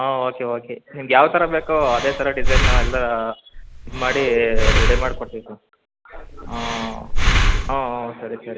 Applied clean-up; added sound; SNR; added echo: none; Breathing; -3 dB; none.